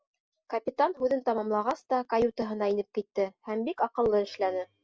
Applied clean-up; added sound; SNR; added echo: none; none; none; none.